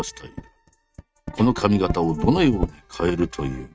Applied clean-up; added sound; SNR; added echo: neural mask model RNNoise.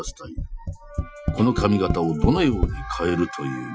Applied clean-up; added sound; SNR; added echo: classical method Wiener filter.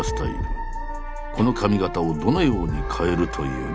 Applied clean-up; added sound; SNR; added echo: none; none; none; none.